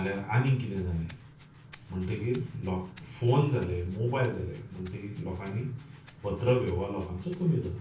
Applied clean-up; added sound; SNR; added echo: none; Rattle (instrument); 20 dB; reverberation time 0.3 s.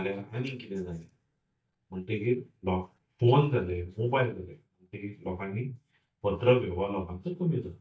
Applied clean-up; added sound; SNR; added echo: neural mask model DeepFilterNet 3.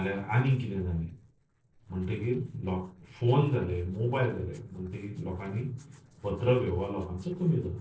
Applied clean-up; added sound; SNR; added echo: neural separator model SepFormer DNS4.